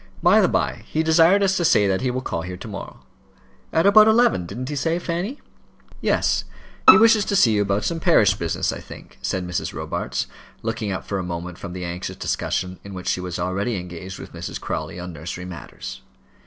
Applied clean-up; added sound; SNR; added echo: none; Bowed string instrument; -1 dB; none.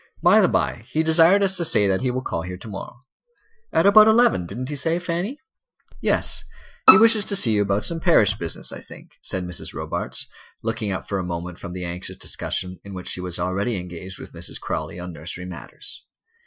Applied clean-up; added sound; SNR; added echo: classical method Wiener filter.